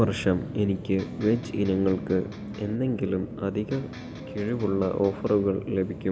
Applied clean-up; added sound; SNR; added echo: none; Wind instrument, woodwind instrument + Electric guitar; 15 dB; none.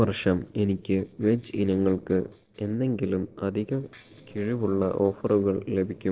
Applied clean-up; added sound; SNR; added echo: neural separator model SepFormer DNS4.